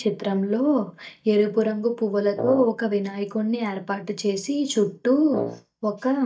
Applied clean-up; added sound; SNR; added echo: neural mask model DeepFilterNet 3.